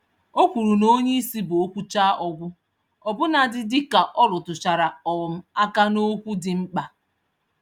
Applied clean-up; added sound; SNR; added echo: none; none; none; none.